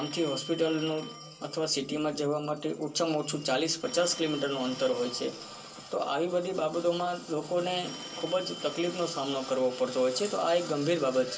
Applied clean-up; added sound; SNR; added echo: none; Telephone; 18 dB; reverberation time 0.2 s.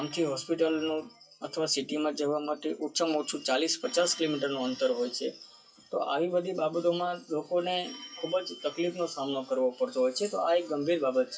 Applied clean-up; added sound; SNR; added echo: classical method WPE with log-MMSE.